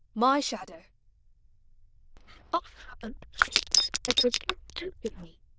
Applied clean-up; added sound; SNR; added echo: neural diffusion model UNIVERSE++.